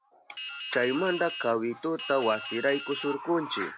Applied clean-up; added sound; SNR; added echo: none; Drip; 11 dB; none.